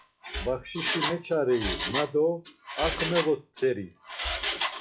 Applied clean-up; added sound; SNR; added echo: classical method log-MMSE.